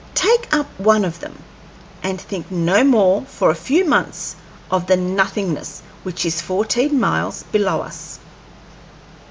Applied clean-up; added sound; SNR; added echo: none; none; none; none.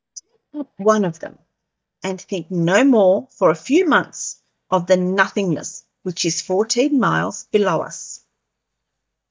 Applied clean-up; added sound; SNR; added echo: neural mask model DeepFilterNet 3.